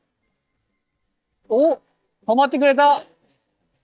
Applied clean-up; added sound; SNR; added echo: neural mask model DeepFilterNet 3.